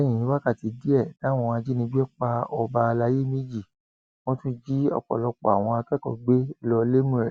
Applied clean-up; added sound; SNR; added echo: none; none; none; none.